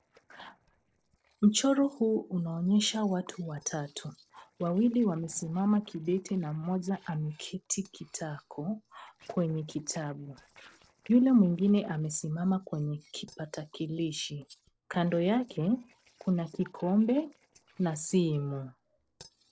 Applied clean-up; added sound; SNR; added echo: neural separator model SepFormer DNS4.